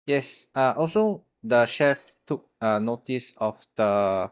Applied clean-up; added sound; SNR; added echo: neural mask model DeepFilterNet 3.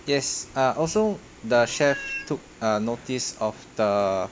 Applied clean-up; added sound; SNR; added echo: none; Meow; 11 dB; none.